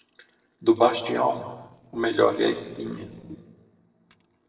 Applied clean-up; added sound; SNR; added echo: neural separator model SepFormer DNS4.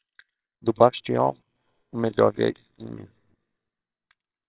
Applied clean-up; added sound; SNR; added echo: neural separator model SepFormer WHAMR!.